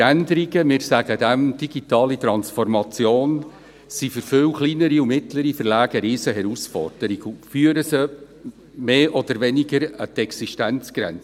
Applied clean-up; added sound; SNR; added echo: none; none; none; none.